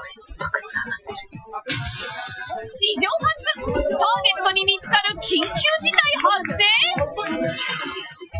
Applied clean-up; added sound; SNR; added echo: classical method Wiener filter.